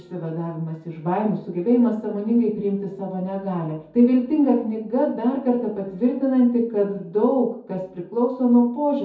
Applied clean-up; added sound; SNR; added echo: none; none; none; reverberation time 0.6 s.